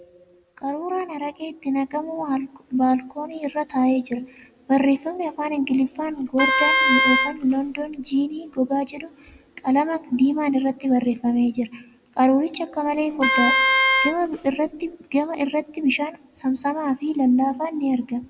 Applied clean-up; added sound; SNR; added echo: none; Wind instrument, woodwind instrument; -1 dB; none.